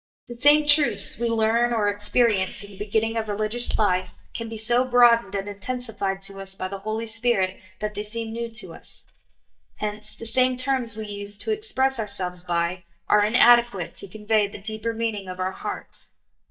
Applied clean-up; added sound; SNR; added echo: neural mask model DeepFilterNet 3.